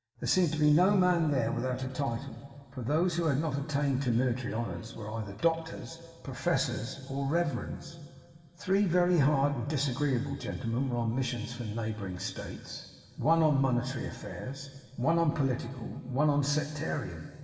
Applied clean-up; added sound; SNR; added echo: none; none; none; reverberation time 2.7 s.